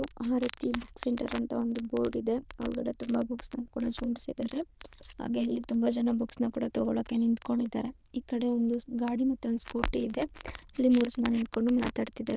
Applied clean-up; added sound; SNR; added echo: neural diffusion model UNIVERSE++.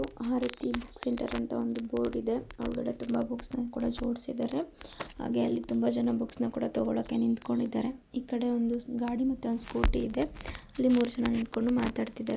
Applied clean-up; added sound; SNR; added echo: none; Crackle; 11 dB; none.